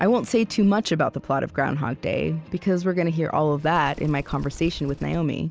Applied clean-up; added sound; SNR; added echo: none; Bird; 16 dB; none.